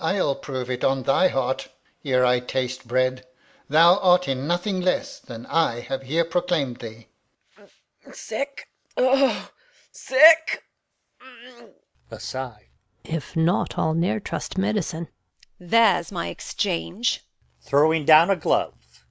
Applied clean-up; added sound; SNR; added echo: none; none; none; none.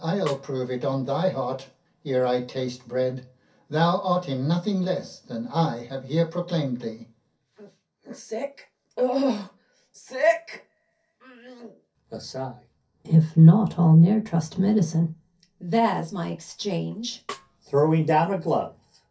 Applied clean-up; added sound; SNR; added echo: none; Snare drum; 19 dB; reverberation time 0.3 s.